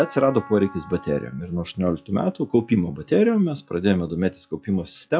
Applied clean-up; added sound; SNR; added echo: classical method log-MMSE.